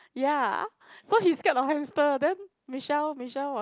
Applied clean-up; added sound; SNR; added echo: none; none; none; none.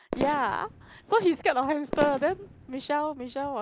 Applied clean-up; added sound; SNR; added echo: none; Fireworks; 10 dB; none.